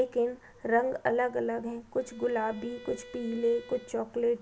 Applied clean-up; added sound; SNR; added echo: none; Bowed string instrument; 19 dB; none.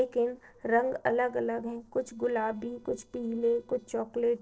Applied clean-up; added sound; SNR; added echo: neural separator model SepFormer DNS4.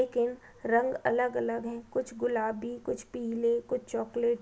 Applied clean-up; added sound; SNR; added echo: none; none; none; none.